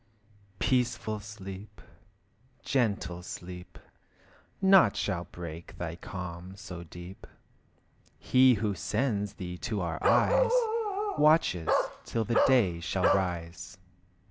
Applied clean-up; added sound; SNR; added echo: none; Bark; -1 dB; none.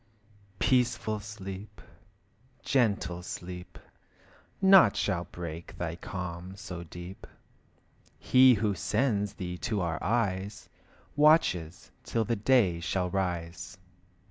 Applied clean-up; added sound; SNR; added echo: none; none; none; none.